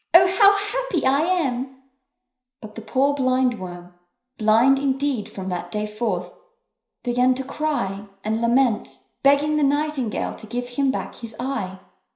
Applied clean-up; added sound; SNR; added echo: none; none; none; reverberation time 0.5 s.